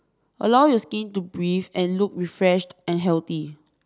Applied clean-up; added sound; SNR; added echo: none; none; none; none.